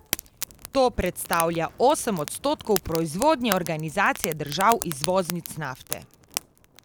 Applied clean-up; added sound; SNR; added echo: none; Fire; 11 dB; none.